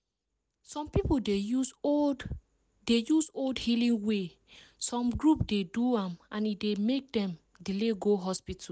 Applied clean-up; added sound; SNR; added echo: none; none; none; none.